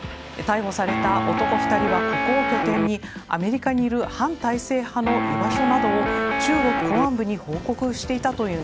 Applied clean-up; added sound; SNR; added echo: none; Guitar; -1 dB; none.